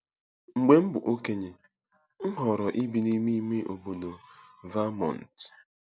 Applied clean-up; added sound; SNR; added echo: none; none; none; none.